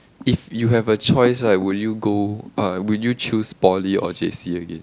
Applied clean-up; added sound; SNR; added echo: none; none; none; none.